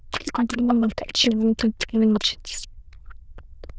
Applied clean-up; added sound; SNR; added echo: neural diffusion model UNIVERSE++.